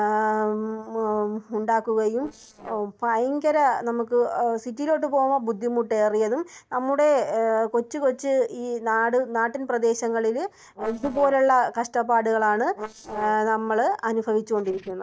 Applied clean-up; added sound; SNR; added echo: neural separator model SepFormer DNS4.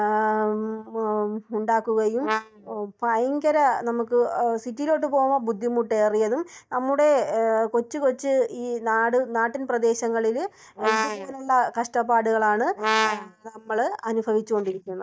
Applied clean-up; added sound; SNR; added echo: neural mask model DeepFilterNet 3.